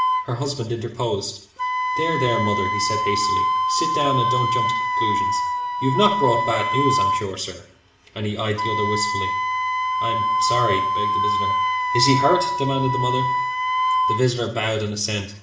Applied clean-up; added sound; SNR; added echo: none; Wind instrument, woodwind instrument; -2 dB; reverberation time 0.6 s.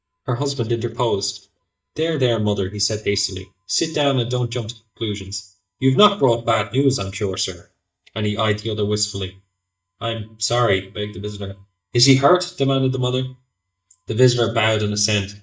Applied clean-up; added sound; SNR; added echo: neural mask model DeepFilterNet 3.